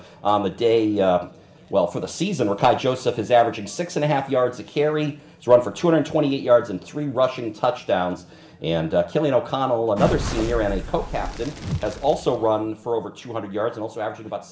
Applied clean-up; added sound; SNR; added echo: none; Crackle; 8 dB; reverberation time 0.6 s.